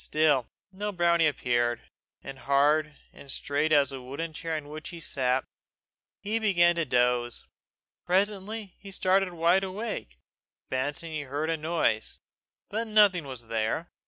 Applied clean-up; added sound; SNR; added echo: none; none; none; none.